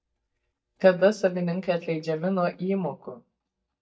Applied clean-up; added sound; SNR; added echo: neural mask model DeepFilterNet 3.